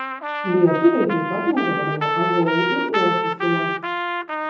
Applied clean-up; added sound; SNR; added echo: none; Trumpet; 2 dB; reverberation time 0.7 s.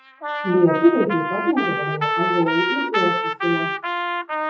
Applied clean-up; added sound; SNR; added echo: classical method WPE with log-MMSE.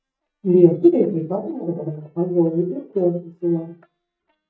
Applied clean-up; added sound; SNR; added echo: neural mask model DeepFilterNet 3.